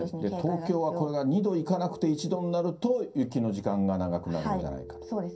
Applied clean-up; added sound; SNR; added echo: none; Telephone; 20 dB; reverberation time 0.3 s.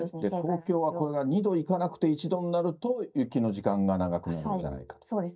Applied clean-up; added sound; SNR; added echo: neural mask model DeepFilterNet 3.